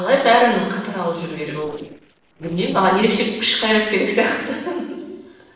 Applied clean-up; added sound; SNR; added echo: neural separator model SepFormer DNS4.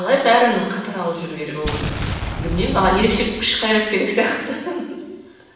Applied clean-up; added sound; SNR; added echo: none; Explosion; 7 dB; reverberation time 1.1 s.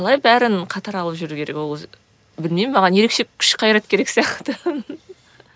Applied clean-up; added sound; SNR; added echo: none; none; none; none.